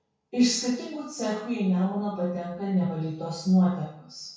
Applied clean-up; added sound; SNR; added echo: none; none; none; reverberation time 0.6 s.